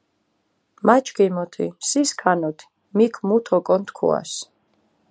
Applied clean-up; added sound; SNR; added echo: none; none; none; none.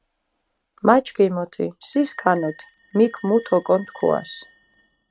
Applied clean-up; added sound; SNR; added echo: neural mask model RNNoise.